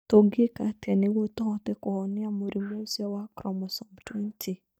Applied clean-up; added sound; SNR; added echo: neural mask model DeepFilterNet 3.